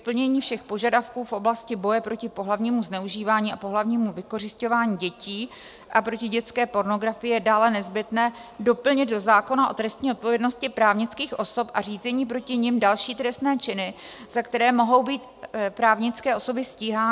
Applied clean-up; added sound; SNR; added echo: none; none; none; none.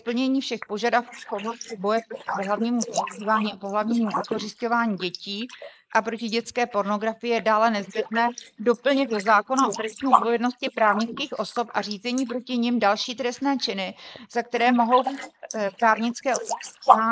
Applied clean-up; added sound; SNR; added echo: neural mask model Resemble Enhance denoiser.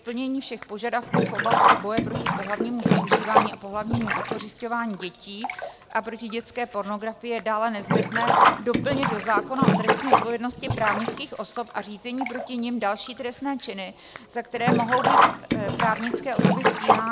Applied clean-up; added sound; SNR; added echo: none; Sink (filling or washing); -4 dB; none.